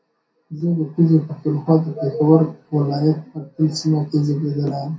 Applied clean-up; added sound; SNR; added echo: none; none; none; reverberation time 0.3 s.